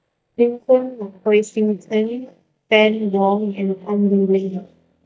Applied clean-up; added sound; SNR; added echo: neural mask model DeepFilterNet 3.